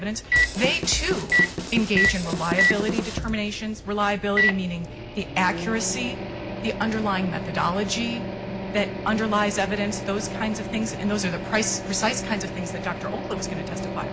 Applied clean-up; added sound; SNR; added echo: none; Microwave oven + Drum kit; 1 dB; none.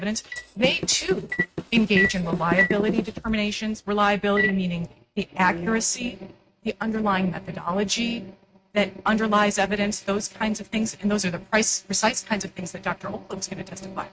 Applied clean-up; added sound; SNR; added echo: neural mask model RNNoise.